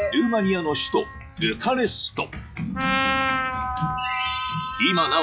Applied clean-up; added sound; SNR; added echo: classical method log-MMSE.